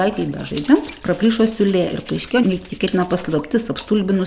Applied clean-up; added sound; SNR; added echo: none; Water / Splash, splatter + Rattle (instrument); 18 dB; none.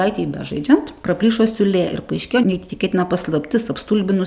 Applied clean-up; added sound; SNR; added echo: none; none; none; none.